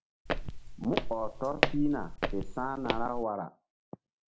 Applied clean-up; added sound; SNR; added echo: none; Walk, footsteps; -2 dB; none.